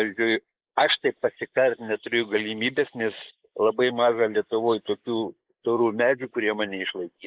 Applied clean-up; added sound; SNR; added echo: neural mask model Resemble Enhance denoiser.